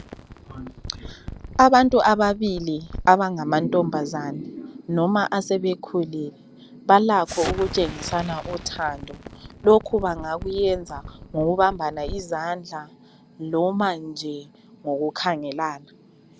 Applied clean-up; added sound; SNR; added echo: none; Explosion; 16 dB; none.